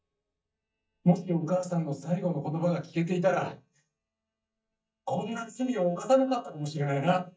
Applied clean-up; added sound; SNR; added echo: neural mask model DeepFilterNet 3.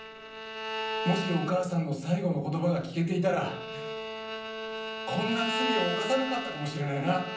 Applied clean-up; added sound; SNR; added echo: none; Bowed string instrument; 5 dB; reverberation time 0.6 s.